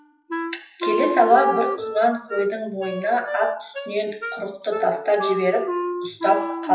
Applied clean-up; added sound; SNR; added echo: classical method WPE with log-MMSE.